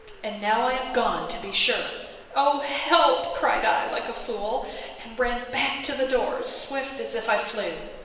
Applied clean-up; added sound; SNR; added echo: none; Bird; 18 dB; reverberation time 1.3 s.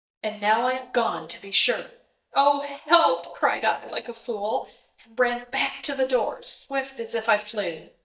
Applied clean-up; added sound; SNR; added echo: neural mask model DeepFilterNet 3.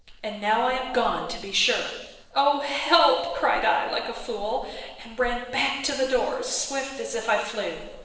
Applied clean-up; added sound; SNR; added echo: neural separator model SepFormer DNS4.